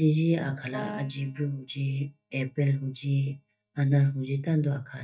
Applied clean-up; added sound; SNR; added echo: neural mask model DeepFilterNet 3.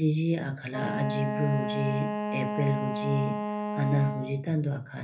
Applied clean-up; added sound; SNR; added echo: none; Wind instrument, woodwind instrument; 4 dB; reverberation time 0.3 s.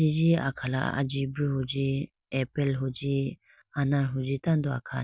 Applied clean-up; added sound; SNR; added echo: none; none; none; none.